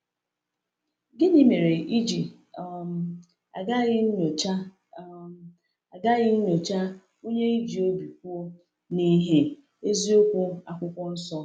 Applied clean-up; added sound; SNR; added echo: none; none; none; none.